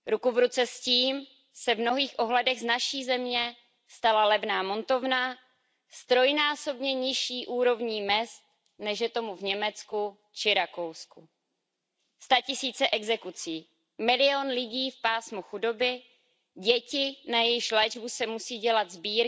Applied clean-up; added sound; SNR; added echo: none; none; none; none.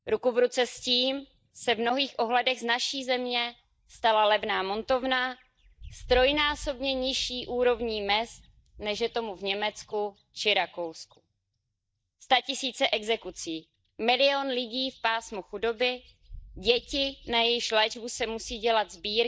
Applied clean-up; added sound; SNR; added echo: neural mask model DeepFilterNet 3.